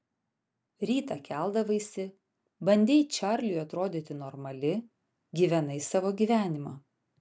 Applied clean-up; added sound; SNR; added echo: none; none; none; none.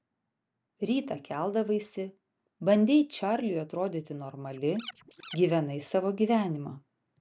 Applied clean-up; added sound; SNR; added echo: none; Scratching (performance technique); 12 dB; none.